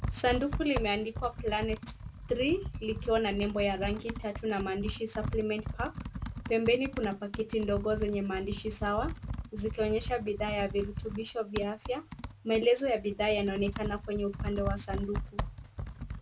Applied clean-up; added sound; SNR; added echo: none; Computer keyboard; 7 dB; none.